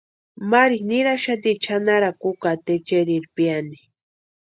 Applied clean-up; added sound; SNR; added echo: none; none; none; none.